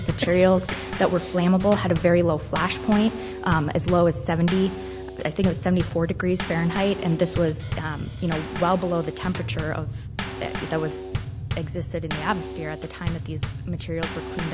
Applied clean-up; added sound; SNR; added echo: none; Bass drum / Snare drum / Drum kit; 7 dB; none.